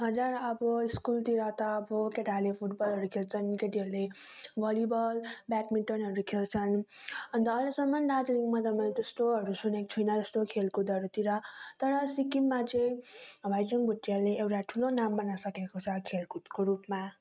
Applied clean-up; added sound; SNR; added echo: neural mask model RNNoise.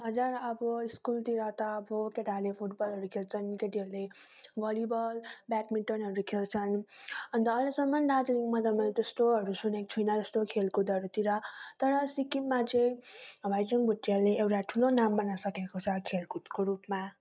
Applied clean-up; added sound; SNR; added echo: neural mask model DeepFilterNet 3.